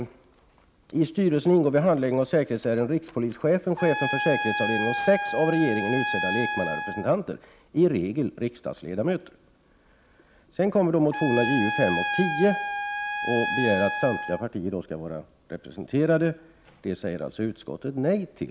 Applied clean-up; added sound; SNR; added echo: none; Trumpet; 3 dB; none.